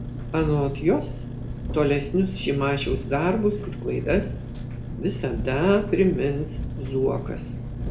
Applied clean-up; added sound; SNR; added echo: none; Engine; 6 dB; reverberation time 0.3 s.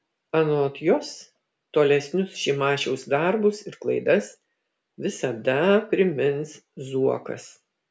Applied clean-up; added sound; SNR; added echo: none; none; none; none.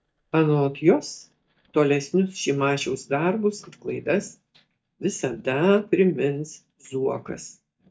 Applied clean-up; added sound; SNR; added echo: neural mask model DeepFilterNet 3.